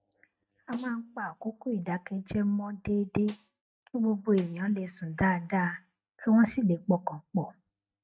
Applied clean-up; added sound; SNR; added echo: neural mask model RNNoise.